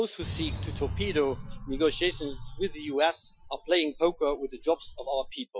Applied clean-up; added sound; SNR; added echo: classical method Wiener filter.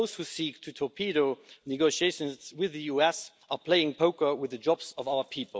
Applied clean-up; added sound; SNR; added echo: none; none; none; none.